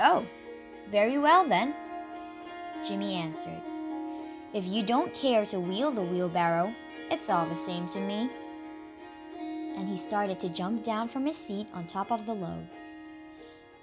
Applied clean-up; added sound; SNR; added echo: none; Harp; 10 dB; none.